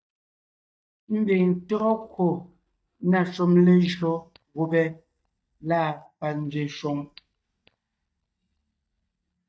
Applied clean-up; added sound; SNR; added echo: neural mask model DeepFilterNet 3.